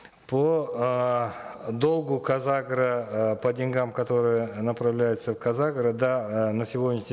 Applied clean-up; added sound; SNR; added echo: none; none; none; none.